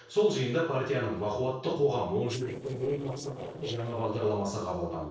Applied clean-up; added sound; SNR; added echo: neural separator model SepFormer DNS4.